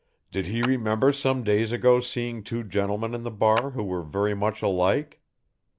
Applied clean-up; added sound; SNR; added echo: none; Clapping; 16 dB; none.